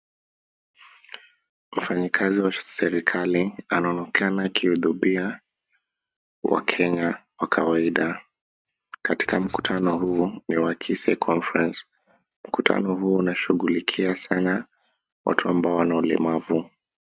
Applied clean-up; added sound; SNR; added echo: neural mask model RNNoise.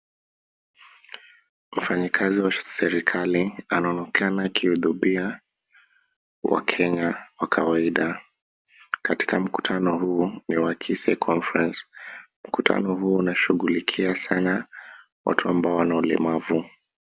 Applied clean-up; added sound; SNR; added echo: none; none; none; none.